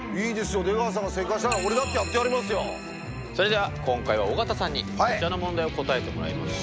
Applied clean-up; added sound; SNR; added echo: none; none; none; none.